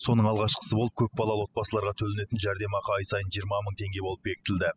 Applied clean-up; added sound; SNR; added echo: classical method spectral subtraction.